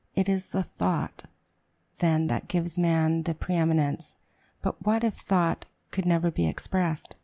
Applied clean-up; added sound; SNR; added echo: none; none; none; none.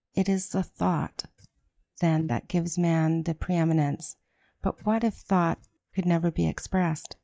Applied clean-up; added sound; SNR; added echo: neural mask model DeepFilterNet 3.